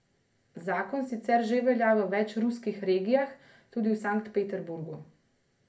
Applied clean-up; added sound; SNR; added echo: none; none; none; reverberation time 0.3 s.